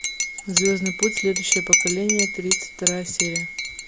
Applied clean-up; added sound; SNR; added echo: none; Cutlery, silverware / Dishes, pots, and pans / Chink, clink; -2 dB; none.